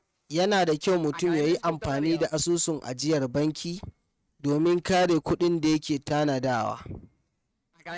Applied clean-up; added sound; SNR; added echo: neural mask model RNNoise.